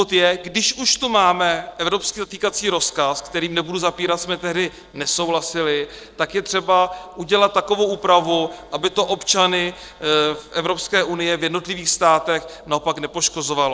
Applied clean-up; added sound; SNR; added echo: neural separator model SepFormer DNS4.